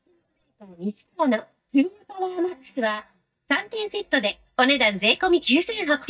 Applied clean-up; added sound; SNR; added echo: neural mask model DeepFilterNet 3.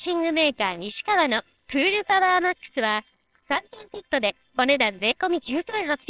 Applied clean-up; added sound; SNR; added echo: neural separator model SepFormer WHAMR!.